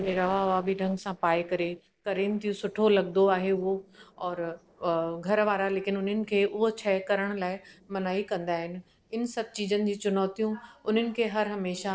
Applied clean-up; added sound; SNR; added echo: neural separator model SepFormer DNS4.